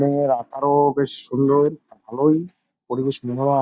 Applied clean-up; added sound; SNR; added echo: neural mask model DeepFilterNet 3.